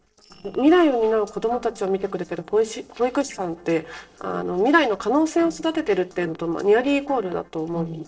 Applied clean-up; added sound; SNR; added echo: neural separator model SepFormer DNS4.